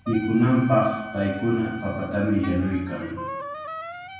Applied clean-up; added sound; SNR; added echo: none; Wind instrument, woodwind instrument; 13 dB; reverberation time 0.9 s.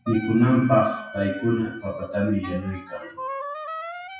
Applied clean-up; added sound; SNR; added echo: classical method WPE with log-MMSE.